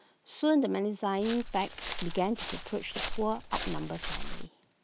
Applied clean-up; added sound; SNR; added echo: none; Walk, footsteps; 2 dB; none.